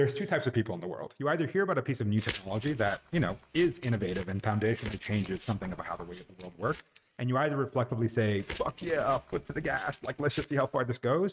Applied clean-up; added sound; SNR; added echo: neural mask model RNNoise.